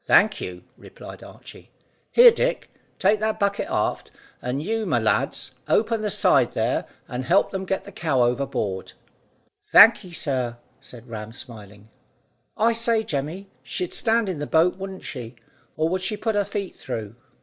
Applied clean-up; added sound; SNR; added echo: none; none; none; none.